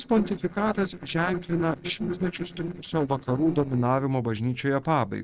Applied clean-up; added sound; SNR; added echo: neural separator model SepFormer DNS4.